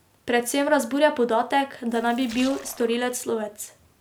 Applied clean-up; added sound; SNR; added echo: none; Splash, splatter; 19 dB; none.